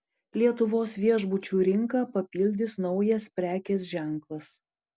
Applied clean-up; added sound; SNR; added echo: none; none; none; none.